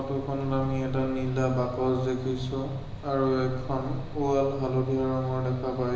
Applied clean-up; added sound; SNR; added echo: none; Buzz; 12 dB; reverberation time 1.0 s.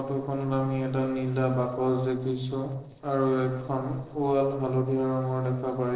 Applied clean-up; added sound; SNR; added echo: neural separator model SepFormer DNS4.